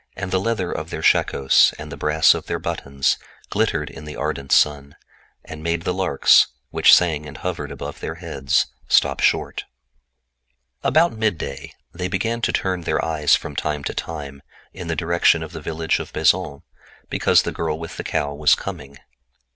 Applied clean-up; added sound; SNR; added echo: none; none; none; none.